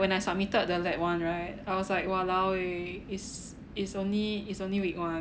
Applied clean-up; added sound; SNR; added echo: none; none; none; none.